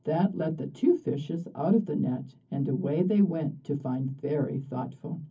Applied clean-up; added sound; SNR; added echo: none; none; none; reverberation time 0.3 s.